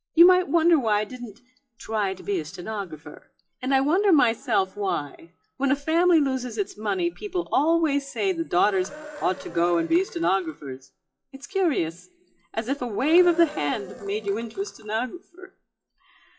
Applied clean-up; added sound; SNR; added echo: classical method WPE with log-MMSE.